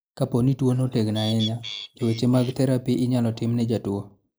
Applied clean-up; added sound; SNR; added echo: neural mask model Resemble Enhance denoiser.